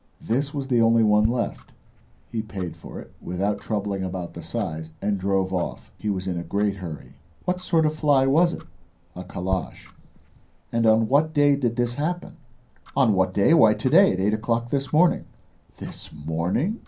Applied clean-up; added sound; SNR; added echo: none; Tick-tock; 19 dB; reverberation time 0.3 s.